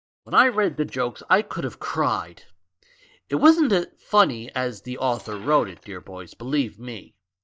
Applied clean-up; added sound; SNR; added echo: neural mask model DeepFilterNet 3.